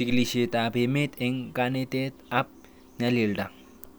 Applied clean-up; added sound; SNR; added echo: none; none; none; none.